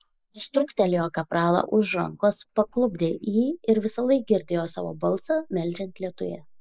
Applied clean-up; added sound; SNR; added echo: neural mask model Resemble Enhance denoiser.